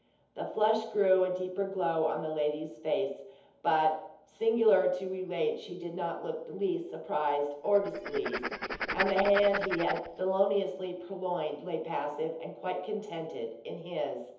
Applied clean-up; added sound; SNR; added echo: none; Writing; 6 dB; reverberation time 0.8 s.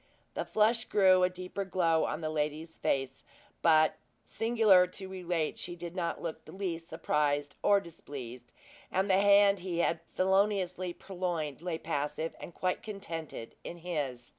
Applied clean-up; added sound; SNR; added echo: none; none; none; none.